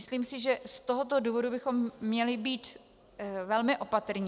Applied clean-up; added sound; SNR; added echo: none; none; none; none.